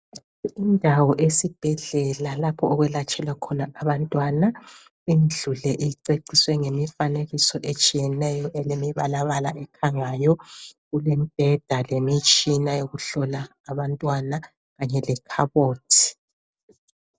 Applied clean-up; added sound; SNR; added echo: none; none; none; none.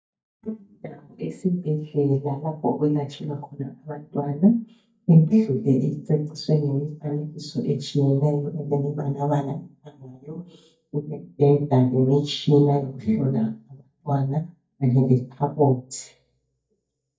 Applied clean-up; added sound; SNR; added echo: neural mask model DeepFilterNet 3.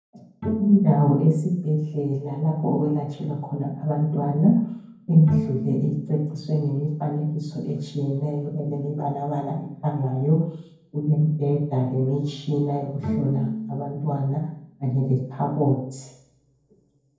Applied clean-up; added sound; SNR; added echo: none; Bowed string instrument; 10 dB; reverberation time 0.9 s.